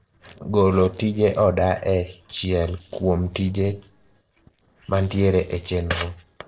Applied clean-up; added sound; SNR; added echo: neural separator model SepFormer DNS4.